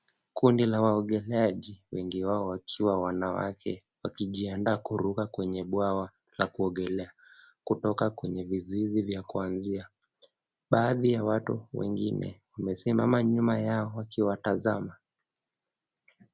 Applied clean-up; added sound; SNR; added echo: none; none; none; none.